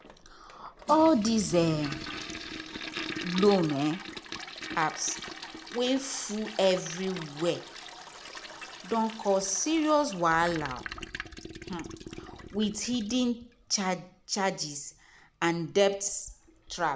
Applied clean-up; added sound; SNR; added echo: none; Toilet flush; 12 dB; none.